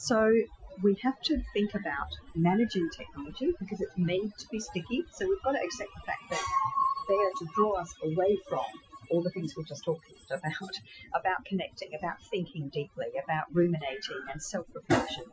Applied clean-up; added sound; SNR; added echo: classical method Wiener filter.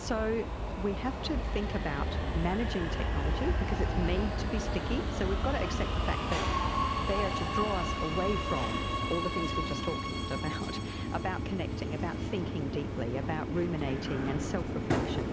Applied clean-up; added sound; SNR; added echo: none; Subway, metro, underground; -3 dB; none.